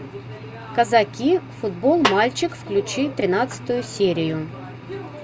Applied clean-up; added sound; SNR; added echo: none; Snare drum; 5 dB; none.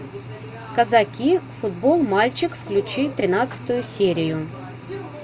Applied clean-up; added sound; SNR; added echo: none; none; none; none.